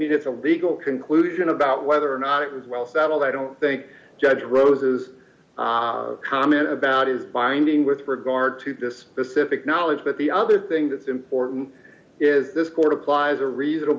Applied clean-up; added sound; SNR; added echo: none; none; none; none.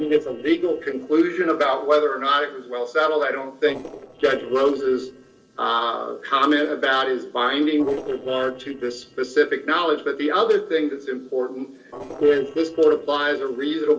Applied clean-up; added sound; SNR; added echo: neural separator model SepFormer DNS4.